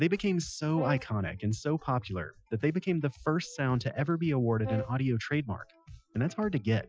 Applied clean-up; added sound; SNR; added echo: classical method Wiener filter.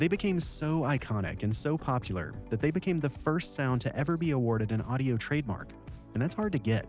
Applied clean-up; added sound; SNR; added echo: none; none; none; none.